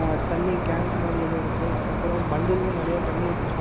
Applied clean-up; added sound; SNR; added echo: none; Cricket; -2 dB; none.